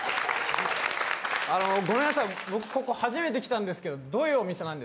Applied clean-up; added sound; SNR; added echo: none; none; none; none.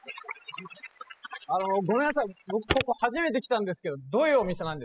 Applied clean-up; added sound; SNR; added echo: classical method spectral subtraction.